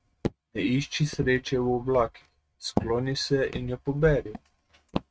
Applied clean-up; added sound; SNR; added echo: neural mask model RNNoise.